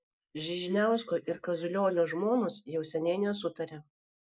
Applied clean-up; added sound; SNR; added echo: neural mask model Resemble Enhance denoiser.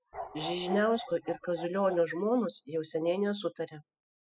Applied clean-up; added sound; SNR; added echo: classical method spectral subtraction.